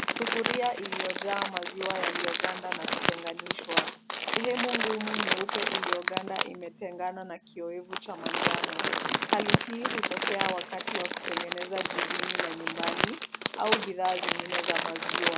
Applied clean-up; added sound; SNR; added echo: none; Crumpling, crinkling; -4 dB; none.